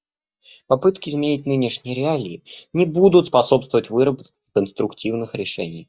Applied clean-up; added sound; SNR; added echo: neural mask model DeepFilterNet 3.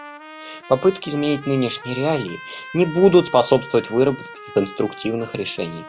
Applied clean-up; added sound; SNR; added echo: none; Trumpet; 16 dB; none.